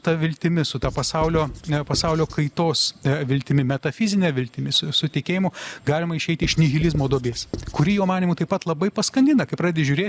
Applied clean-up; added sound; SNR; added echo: none; Writing; 12 dB; none.